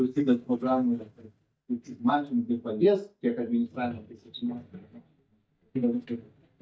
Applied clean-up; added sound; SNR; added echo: neural mask model DeepFilterNet 3.